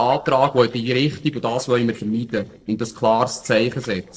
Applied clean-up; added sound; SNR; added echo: neural separator model SepFormer DNS4.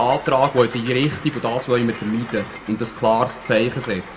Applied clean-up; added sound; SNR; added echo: none; Train; 16 dB; reverberation time 0.3 s.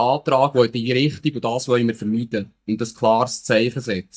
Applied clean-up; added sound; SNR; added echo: neural mask model DeepFilterNet 3.